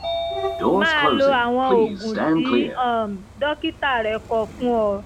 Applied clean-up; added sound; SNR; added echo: none; Sliding door / Train; 3 dB; none.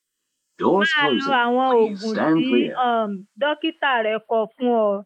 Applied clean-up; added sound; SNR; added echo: neural mask model Resemble Enhance denoiser.